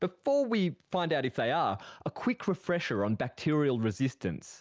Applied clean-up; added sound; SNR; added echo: none; none; none; none.